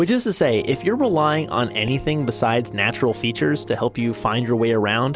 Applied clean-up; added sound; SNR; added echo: none; none; none; none.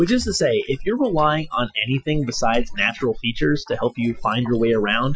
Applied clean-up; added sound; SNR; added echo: classical method Wiener filter.